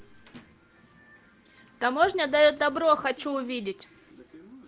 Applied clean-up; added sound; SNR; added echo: none; none; none; none.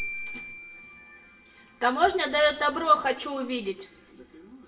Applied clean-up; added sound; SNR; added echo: none; Marimba, xylophone; 17 dB; reverberation time 0.5 s.